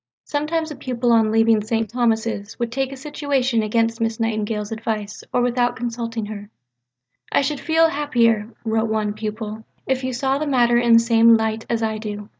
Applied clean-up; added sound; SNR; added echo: neural mask model DeepFilterNet 3.